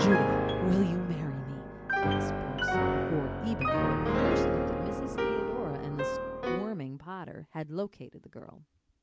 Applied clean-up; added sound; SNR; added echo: none; Piano; -4 dB; none.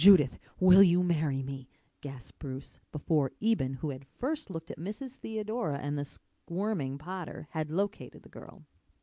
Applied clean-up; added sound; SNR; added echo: none; none; none; none.